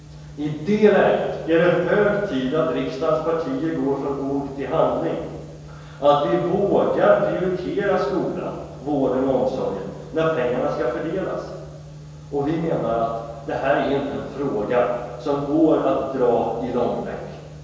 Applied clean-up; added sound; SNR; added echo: none; none; none; reverberation time 1.2 s.